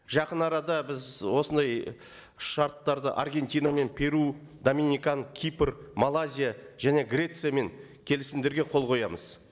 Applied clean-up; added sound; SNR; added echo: neural separator model SepFormer DNS4.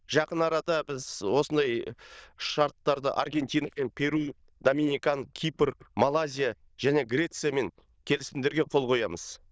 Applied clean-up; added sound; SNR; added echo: neural diffusion model UNIVERSE++.